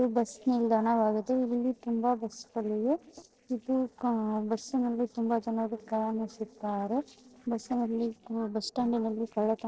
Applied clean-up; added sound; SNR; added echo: neural separator model SepFormer DNS4.